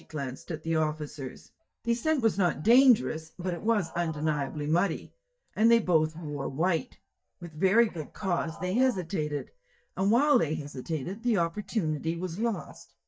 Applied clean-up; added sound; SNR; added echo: neural mask model DeepFilterNet 3.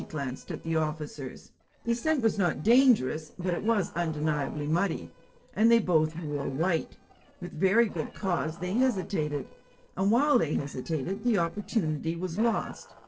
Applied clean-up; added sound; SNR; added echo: neural separator model SepFormer DNS4.